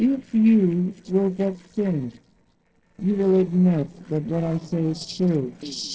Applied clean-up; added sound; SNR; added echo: neural separator model SepFormer DNS4.